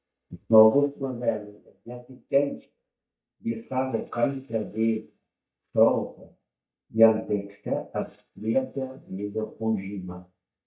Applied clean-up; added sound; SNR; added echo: neural mask model DeepFilterNet 3.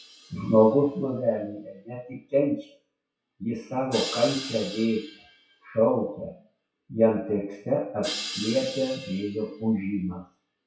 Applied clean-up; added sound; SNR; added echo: classical method WPE with log-MMSE.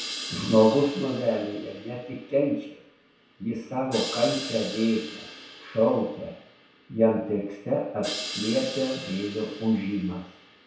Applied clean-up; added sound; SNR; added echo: none; Crash cymbal; 12 dB; reverberation time 0.7 s.